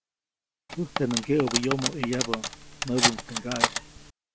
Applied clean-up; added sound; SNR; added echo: none; Cutlery, silverware; -1 dB; none.